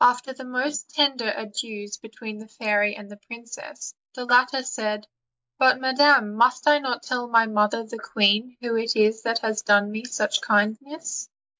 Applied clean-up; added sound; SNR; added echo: neural mask model Resemble Enhance denoiser.